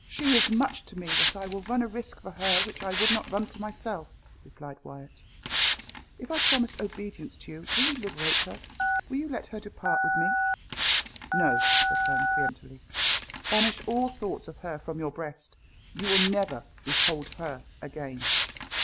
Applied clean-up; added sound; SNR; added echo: none; Hiss + Telephone; -3 dB; none.